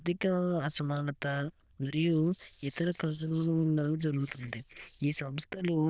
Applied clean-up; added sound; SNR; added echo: neural diffusion model UNIVERSE++.